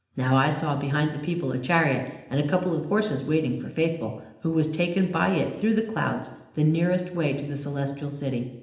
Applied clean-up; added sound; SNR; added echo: none; none; none; reverberation time 0.8 s.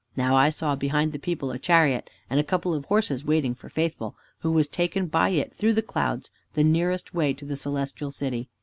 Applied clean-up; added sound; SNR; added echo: none; none; none; none.